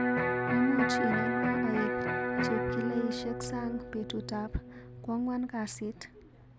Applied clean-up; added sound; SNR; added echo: none; Electric guitar; -2 dB; none.